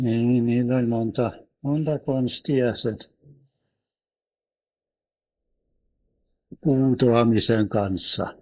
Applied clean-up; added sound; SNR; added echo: neural mask model Resemble Enhance denoiser.